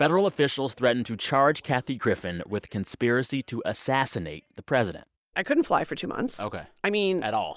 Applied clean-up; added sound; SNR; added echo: none; none; none; none.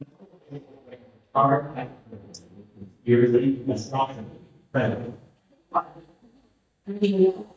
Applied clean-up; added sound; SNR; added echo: neural mask model DeepFilterNet 3.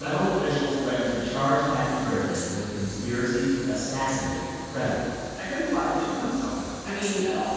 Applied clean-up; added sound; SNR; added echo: none; Train; 15 dB; reverberation time 2.1 s.